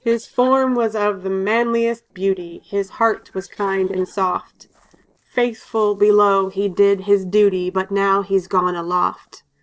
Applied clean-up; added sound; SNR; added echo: neural separator model SepFormer DNS4.